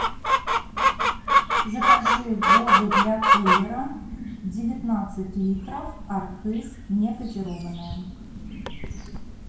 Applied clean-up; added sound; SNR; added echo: none; Chicken, rooster; -5 dB; reverberation time 0.6 s.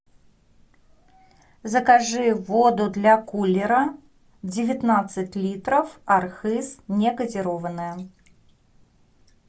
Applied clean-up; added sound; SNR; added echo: none; none; none; none.